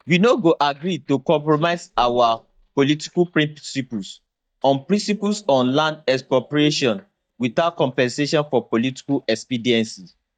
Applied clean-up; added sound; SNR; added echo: neural mask model DeepFilterNet 3.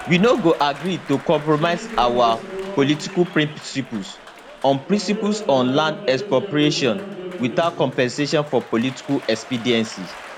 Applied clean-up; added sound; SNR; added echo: none; Applause; 12 dB; none.